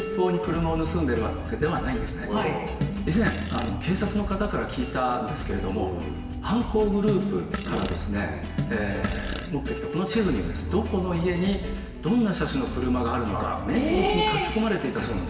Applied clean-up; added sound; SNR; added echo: none; Fart; 8 dB; reverberation time 1.4 s.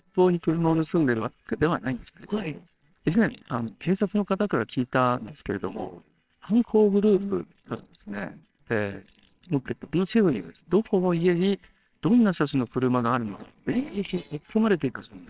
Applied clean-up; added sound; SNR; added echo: neural separator model SepFormer WHAMR!.